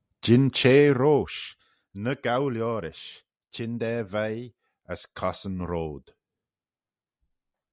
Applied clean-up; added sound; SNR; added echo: none; none; none; none.